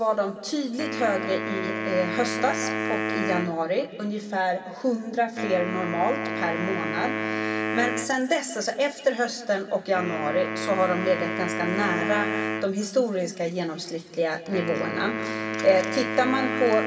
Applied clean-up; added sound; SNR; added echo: none; Wind instrument, woodwind instrument; 4 dB; reverberation time 1.8 s.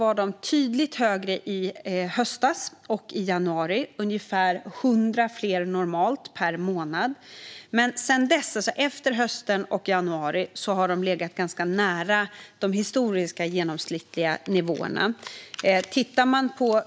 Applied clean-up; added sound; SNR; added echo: none; none; none; none.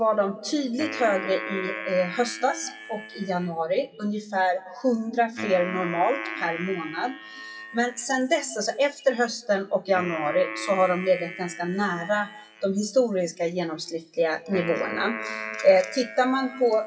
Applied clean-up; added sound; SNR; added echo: classical method WPE with log-MMSE.